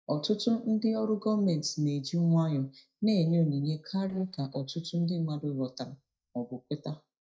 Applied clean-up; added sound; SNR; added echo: neural mask model DeepFilterNet 3.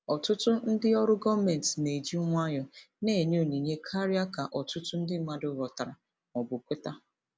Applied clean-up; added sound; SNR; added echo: none; none; none; none.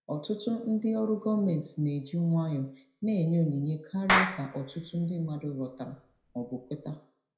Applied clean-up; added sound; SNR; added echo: none; Clapping; 3 dB; reverberation time 0.5 s.